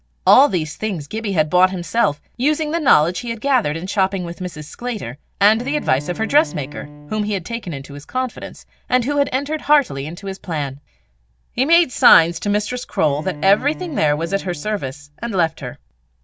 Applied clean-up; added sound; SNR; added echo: none; Bowed string instrument; 16 dB; none.